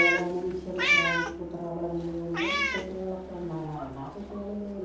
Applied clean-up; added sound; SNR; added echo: none; Meow; -2 dB; reverberation time 0.9 s.